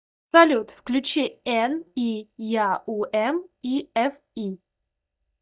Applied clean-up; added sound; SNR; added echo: neural mask model DeepFilterNet 3.